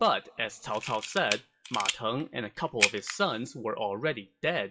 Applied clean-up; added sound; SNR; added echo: classical method WPE with log-MMSE.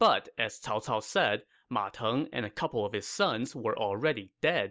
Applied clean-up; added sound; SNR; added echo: none; none; none; none.